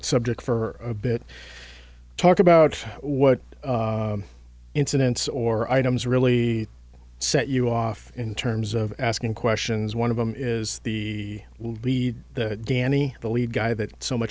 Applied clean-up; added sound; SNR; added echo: none; none; none; none.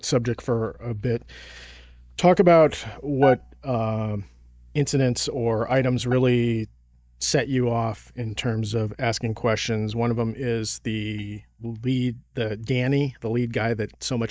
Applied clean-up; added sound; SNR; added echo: neural mask model DeepFilterNet 3.